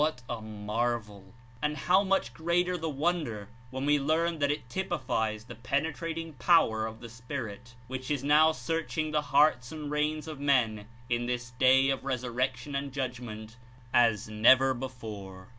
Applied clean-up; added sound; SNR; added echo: none; none; none; none.